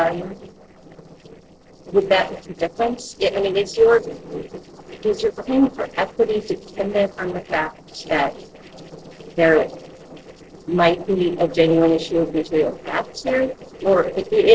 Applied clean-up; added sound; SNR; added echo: neural separator model SepFormer DNS4.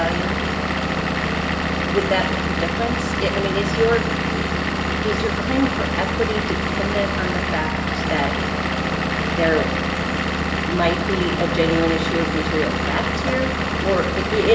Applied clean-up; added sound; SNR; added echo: none; Engine / Vehicle; -3 dB; reverberation time 0.8 s.